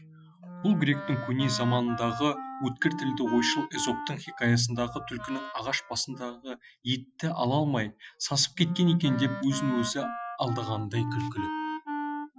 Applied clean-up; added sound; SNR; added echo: classical method Wiener filter.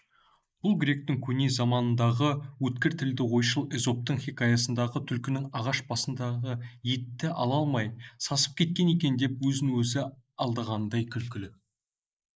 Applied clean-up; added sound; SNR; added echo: neural mask model Resemble Enhance denoiser.